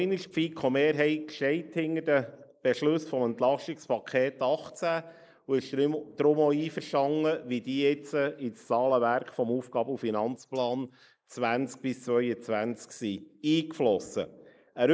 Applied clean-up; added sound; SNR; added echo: neural mask model Resemble Enhance denoiser.